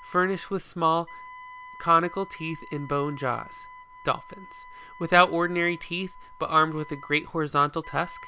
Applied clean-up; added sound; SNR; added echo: none; Wind instrument, woodwind instrument; 19 dB; none.